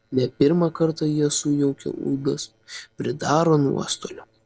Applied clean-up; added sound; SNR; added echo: neural separator model SepFormer DNS4.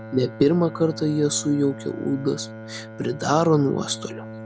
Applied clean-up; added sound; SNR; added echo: none; Bowed string instrument; 14 dB; none.